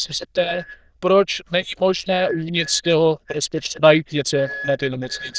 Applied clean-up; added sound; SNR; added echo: neural diffusion model UNIVERSE++.